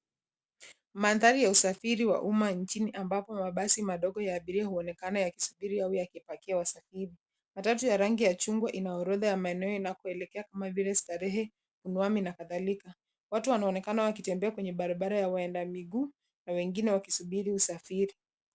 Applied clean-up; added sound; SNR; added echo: none; none; none; none.